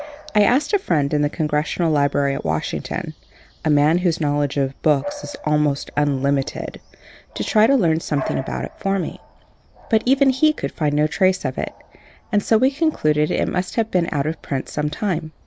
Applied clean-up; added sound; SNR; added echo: none; Bark / Bird vocalization, bird call, bird song; 20 dB; none.